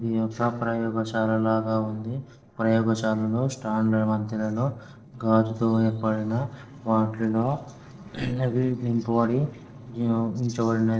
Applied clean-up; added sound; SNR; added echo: neural separator model SepFormer DNS4.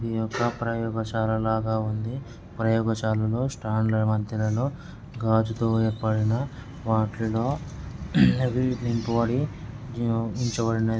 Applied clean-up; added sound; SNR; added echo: none; none; none; none.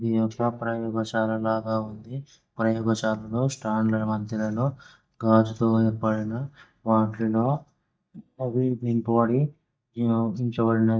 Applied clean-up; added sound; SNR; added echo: neural mask model DeepFilterNet 3.